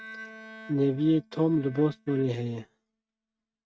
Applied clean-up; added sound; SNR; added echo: neural mask model RNNoise.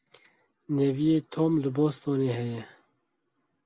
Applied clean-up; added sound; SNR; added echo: none; none; none; none.